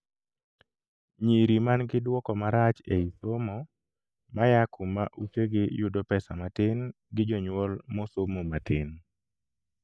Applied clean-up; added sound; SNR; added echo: neural mask model DeepFilterNet 3.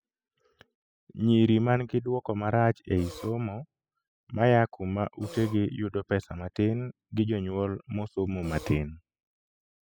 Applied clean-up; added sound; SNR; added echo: classical method spectral subtraction.